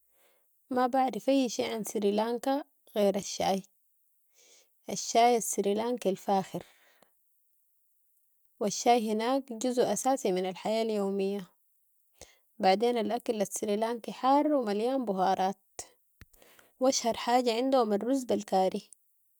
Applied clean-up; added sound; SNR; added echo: none; none; none; none.